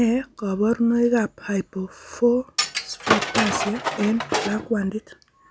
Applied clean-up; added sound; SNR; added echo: none; Tools; 1 dB; none.